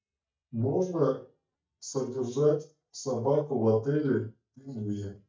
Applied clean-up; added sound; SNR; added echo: neural mask model DeepFilterNet 3.